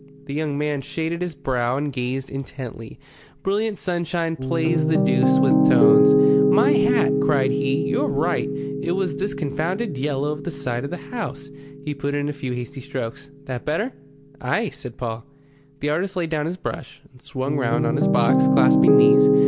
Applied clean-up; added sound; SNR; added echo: none; Piano; -3 dB; none.